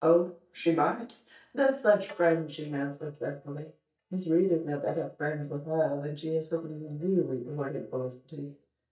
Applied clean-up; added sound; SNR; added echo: neural mask model DeepFilterNet 3.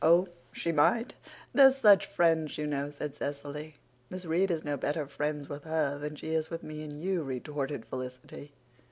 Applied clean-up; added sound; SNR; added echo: none; none; none; none.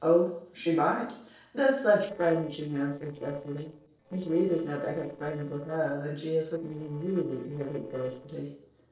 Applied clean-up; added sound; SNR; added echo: neural separator model SepFormer DNS4.